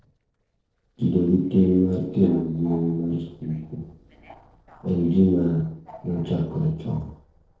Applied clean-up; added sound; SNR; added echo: neural separator model SepFormer DNS4.